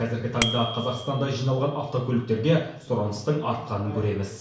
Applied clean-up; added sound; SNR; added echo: none; Bicycle bell; 12 dB; reverberation time 0.6 s.